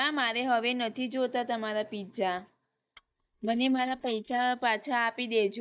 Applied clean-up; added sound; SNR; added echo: neural mask model DeepFilterNet 3.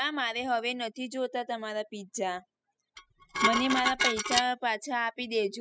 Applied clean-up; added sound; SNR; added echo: classical method spectral subtraction.